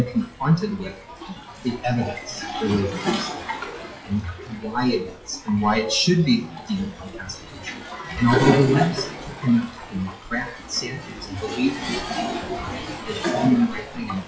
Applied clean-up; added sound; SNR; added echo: classical method WPE with log-MMSE.